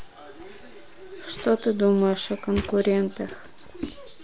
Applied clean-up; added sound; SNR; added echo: none; none; none; none.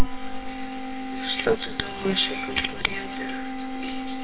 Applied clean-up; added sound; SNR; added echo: neural separator model SepFormer WHAMR!.